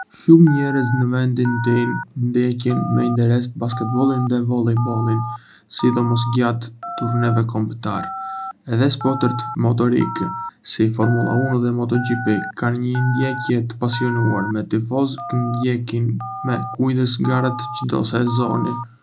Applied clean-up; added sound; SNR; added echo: none; Telephone; 12 dB; none.